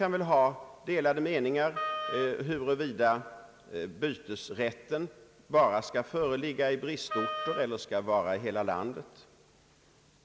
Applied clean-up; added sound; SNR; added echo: none; Wind instrument, woodwind instrument; 6 dB; none.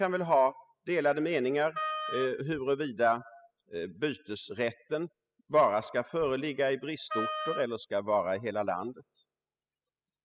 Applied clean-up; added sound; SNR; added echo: classical method spectral subtraction.